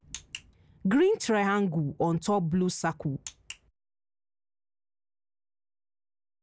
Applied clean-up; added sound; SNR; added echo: none; none; none; none.